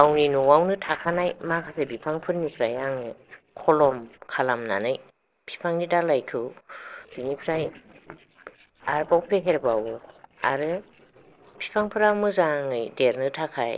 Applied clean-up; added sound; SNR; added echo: neural separator model SepFormer DNS4.